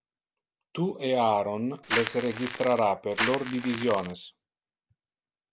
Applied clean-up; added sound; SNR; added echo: none; Crackle; 3 dB; none.